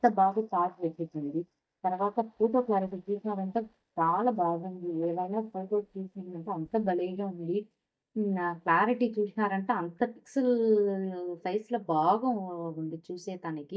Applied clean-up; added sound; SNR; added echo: neural mask model DeepFilterNet 3.